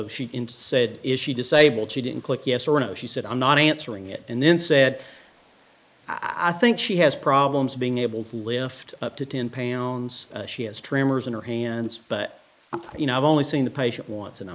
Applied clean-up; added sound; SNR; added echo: neural mask model Resemble Enhance denoiser.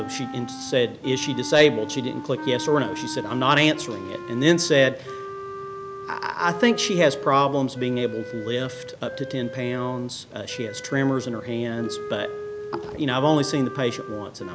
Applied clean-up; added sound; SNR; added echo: none; Wind instrument, woodwind instrument; 11 dB; none.